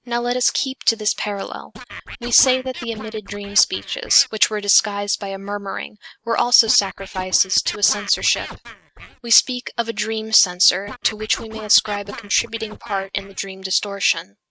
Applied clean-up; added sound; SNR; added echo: neural mask model RNNoise.